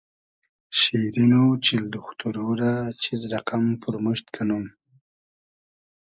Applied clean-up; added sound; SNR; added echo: neural mask model Resemble Enhance denoiser.